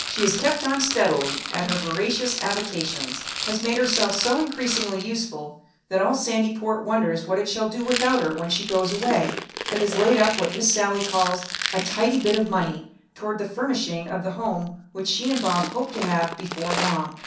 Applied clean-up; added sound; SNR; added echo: none; Rattle; 8 dB; reverberation time 0.6 s.